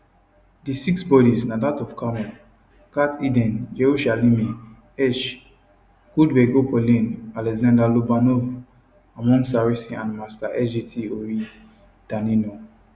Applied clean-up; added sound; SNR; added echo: none; none; none; none.